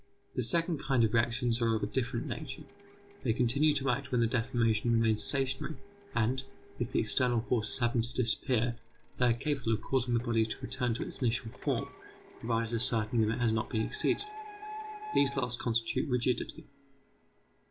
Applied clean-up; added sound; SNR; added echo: none; Printer; 19 dB; none.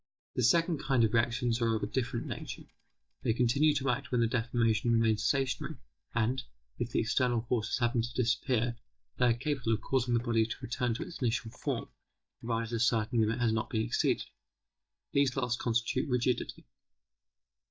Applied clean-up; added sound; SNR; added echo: neural mask model DeepFilterNet 3.